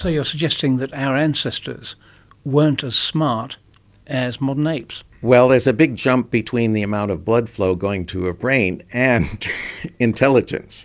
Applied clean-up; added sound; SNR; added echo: none; none; none; none.